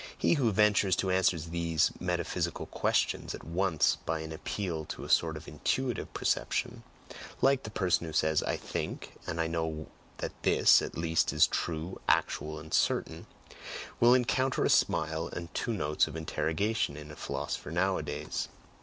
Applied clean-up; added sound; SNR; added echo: none; none; none; none.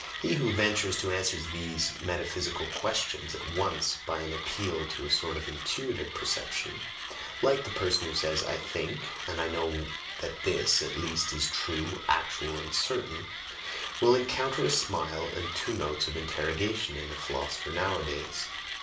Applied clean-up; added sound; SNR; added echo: none; Mechanisms; 7 dB; reverberation time 0.3 s.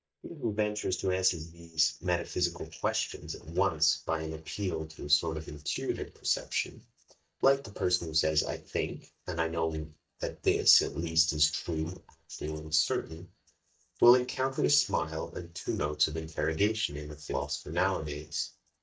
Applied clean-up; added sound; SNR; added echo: neural mask model DeepFilterNet 3.